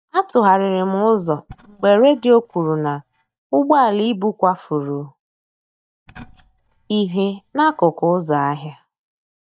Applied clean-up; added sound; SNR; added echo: neural mask model DeepFilterNet 3.